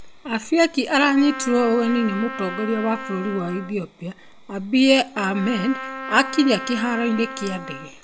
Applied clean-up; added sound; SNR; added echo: none; Trumpet; 12 dB; none.